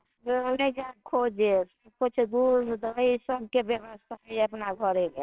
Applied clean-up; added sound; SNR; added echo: neural separator model SepFormer WHAMR!.